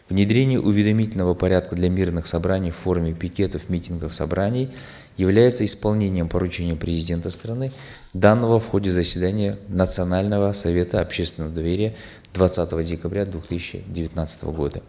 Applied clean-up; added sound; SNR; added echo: neural mask model Resemble Enhance denoiser.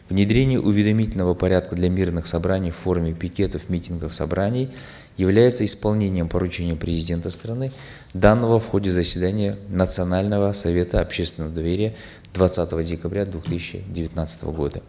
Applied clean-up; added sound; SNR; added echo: none; none; none; none.